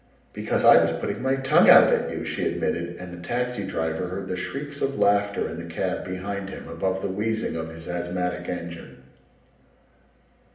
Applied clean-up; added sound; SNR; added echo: none; none; none; reverberation time 0.8 s.